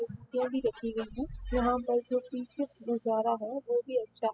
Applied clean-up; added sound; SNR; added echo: classical method spectral subtraction.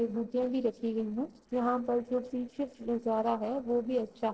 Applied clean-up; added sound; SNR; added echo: neural separator model SepFormer DNS4.